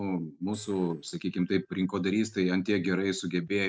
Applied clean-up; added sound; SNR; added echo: neural separator model SepFormer DNS4.